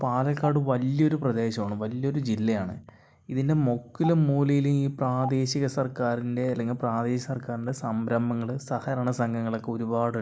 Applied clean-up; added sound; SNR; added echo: neural mask model Resemble Enhance denoiser.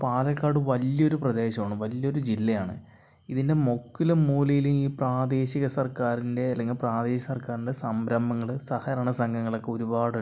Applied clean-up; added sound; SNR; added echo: none; none; none; none.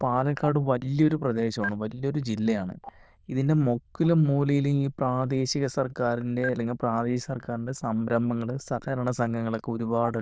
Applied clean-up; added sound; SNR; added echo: neural diffusion model UNIVERSE++.